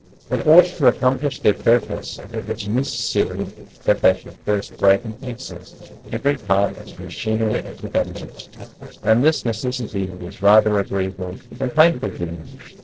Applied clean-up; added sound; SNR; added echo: neural separator model SepFormer DNS4.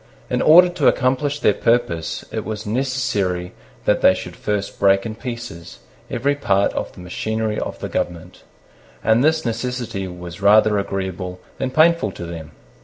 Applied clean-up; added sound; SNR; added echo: none; none; none; none.